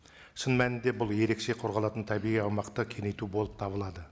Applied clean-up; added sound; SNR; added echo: none; none; none; none.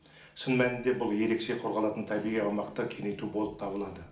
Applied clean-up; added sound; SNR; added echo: none; none; none; reverberation time 0.4 s.